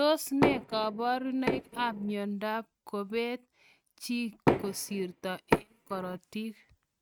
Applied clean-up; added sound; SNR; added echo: neural mask model RNNoise.